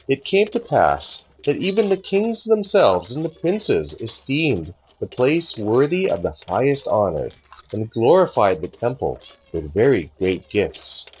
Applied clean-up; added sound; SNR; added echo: neural separator model SepFormer DNS4.